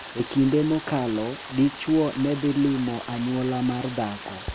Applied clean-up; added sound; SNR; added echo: none; Rain; 10 dB; none.